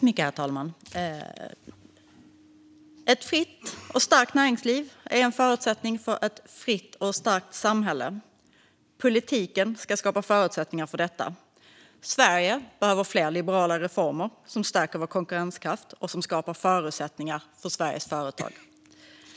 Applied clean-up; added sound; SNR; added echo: none; none; none; none.